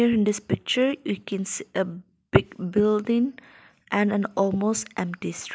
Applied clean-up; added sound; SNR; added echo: none; none; none; none.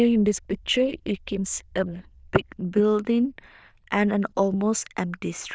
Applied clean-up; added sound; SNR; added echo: neural diffusion model UNIVERSE++.